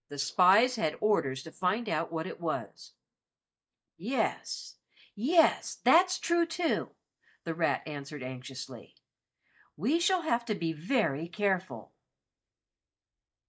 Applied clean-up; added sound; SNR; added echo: neural mask model DeepFilterNet 3.